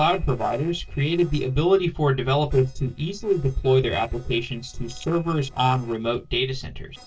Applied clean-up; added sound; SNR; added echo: neural separator model SepFormer DNS4.